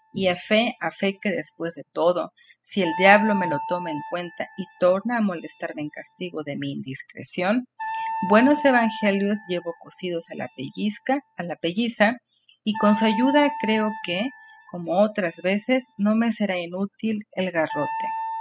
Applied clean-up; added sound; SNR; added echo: classical method spectral subtraction.